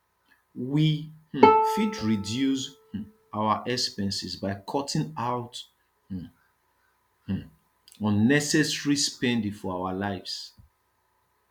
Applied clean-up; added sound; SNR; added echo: none; Bowed string instrument; -3 dB; none.